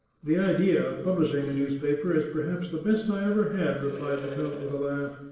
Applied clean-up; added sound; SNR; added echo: neural separator model SepFormer DNS4.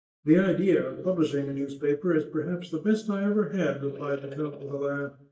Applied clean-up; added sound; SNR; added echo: neural mask model DeepFilterNet 3.